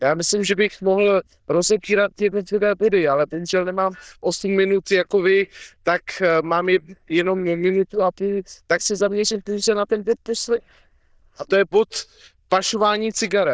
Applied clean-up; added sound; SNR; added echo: neural diffusion model UNIVERSE++.